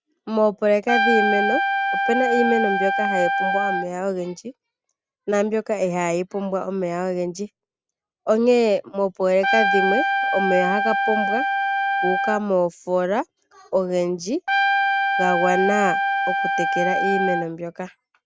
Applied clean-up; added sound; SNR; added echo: none; Trumpet; -2 dB; none.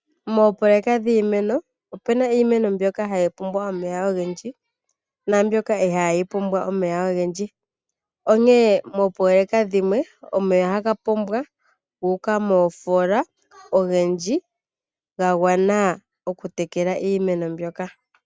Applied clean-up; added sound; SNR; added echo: none; none; none; none.